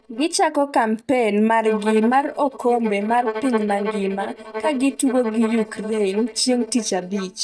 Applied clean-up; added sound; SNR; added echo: neural mask model DeepFilterNet 3.